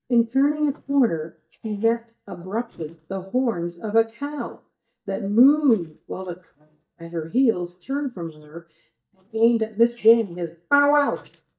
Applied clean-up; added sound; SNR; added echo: neural mask model DeepFilterNet 3.